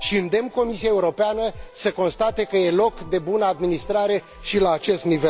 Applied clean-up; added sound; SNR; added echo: none; Breathing + Keyboard (musical); 19 dB; none.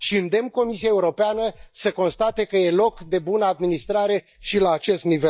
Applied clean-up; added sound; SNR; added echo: neural mask model DeepFilterNet 3.